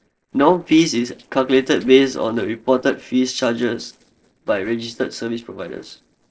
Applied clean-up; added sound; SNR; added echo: neural separator model SepFormer DNS4.